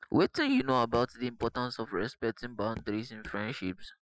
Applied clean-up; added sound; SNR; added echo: classical method Wiener filter.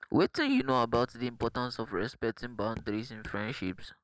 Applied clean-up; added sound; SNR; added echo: none; Raindrop / Drip; 17 dB; none.